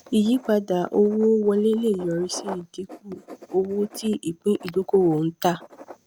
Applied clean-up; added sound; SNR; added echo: none; Writing; 20 dB; none.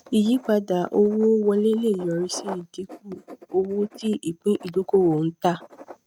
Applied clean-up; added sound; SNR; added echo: neural mask model RNNoise.